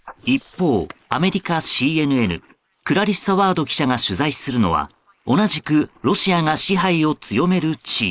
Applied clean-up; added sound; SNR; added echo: neural mask model Resemble Enhance denoiser.